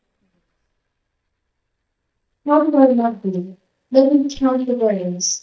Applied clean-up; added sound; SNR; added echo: neural mask model DeepFilterNet 3.